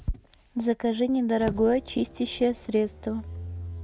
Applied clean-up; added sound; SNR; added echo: none; Motor vehicle (road); 14 dB; none.